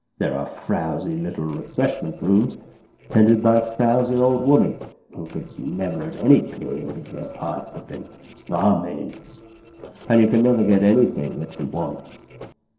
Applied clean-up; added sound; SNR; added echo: neural separator model SepFormer DNS4.